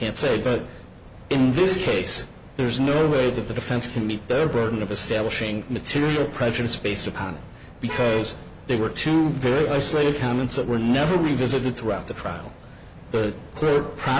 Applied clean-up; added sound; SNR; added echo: none; Vehicle horn, car horn, honking; 12 dB; none.